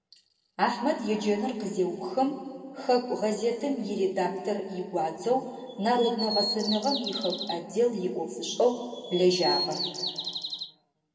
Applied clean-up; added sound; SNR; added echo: none; Bird vocalization, bird call, bird song; 6 dB; reverberation time 2.2 s.